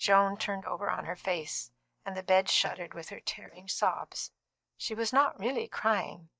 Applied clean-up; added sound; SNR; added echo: neural mask model DeepFilterNet 3.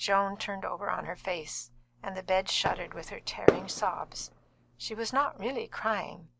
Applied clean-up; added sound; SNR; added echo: none; Fireworks; 1 dB; none.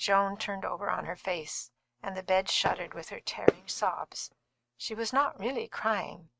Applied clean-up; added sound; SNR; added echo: neural mask model RNNoise.